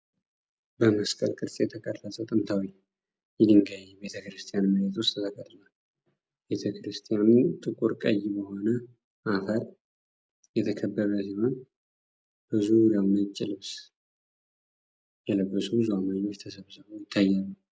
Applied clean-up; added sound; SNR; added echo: none; none; none; none.